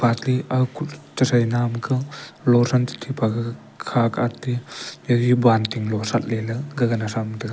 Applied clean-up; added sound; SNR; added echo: none; none; none; none.